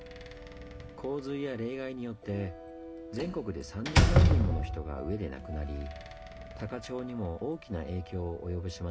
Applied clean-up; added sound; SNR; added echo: none; Slam; -4 dB; reverberation time 0.3 s.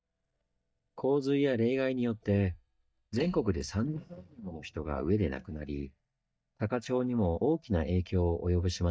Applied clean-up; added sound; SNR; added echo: neural mask model DeepFilterNet 3.